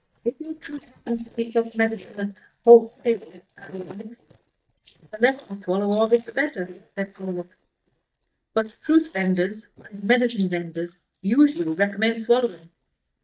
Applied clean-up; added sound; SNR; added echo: neural mask model DeepFilterNet 3.